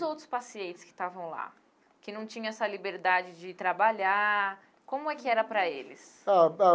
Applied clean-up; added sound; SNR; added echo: none; none; none; none.